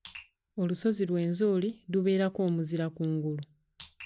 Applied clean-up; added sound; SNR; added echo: none; none; none; none.